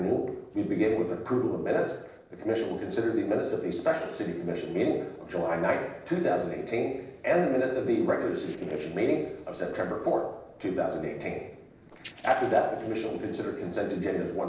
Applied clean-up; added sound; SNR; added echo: neural separator model SepFormer DNS4.